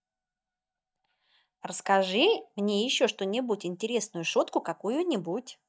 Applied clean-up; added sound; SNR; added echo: neural mask model DeepFilterNet 3.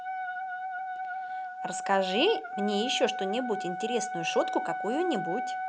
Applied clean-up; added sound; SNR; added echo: none; Wind instrument, woodwind instrument; 3 dB; none.